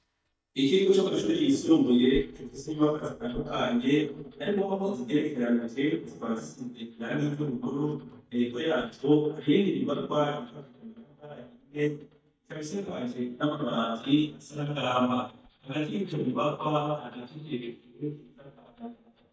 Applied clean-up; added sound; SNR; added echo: neural mask model DeepFilterNet 3.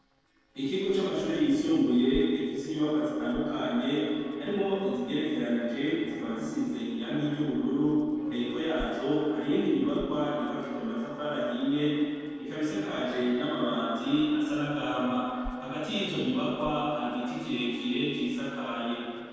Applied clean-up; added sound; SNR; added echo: neural separator model SepFormer DNS4.